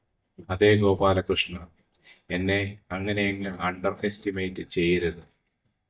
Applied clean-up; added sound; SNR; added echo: neural mask model DeepFilterNet 3.